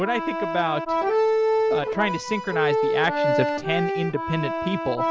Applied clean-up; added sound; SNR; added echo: none; Accordion; -3 dB; none.